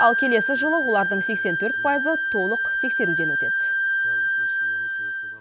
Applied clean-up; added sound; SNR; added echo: none; Wind instrument, woodwind instrument; -3 dB; none.